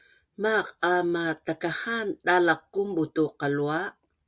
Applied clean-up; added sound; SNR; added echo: none; none; none; none.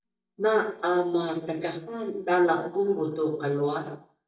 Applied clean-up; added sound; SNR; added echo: neural mask model DeepFilterNet 3.